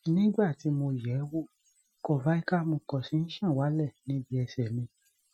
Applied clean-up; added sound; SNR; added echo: classical method Wiener filter.